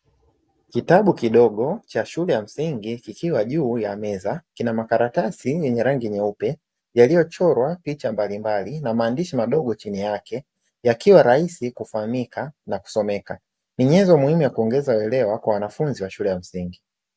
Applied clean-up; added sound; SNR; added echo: none; none; none; none.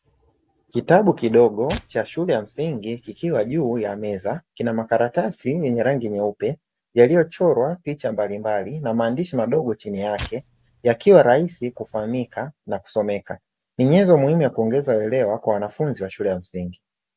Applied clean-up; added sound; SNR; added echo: none; Tearing; 19 dB; none.